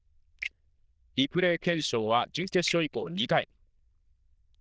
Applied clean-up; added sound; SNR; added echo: neural diffusion model UNIVERSE++.